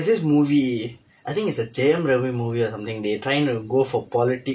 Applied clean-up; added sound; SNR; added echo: none; none; none; none.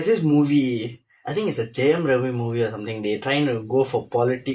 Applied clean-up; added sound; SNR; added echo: neural mask model Resemble Enhance denoiser.